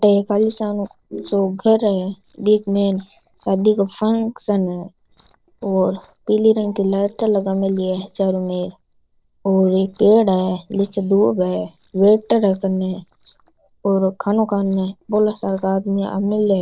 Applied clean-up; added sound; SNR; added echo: neural separator model SepFormer DNS4.